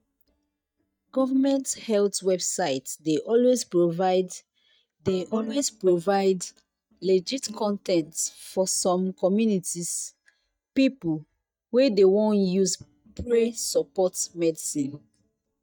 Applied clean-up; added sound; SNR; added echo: neural mask model DeepFilterNet 3.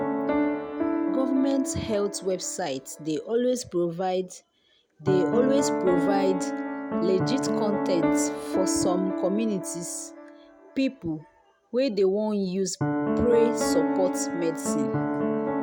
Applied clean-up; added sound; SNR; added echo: none; Piano; 1 dB; none.